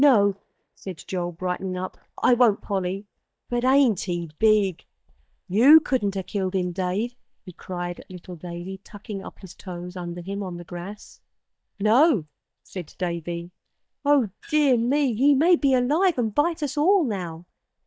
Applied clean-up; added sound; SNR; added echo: neural mask model DeepFilterNet 3.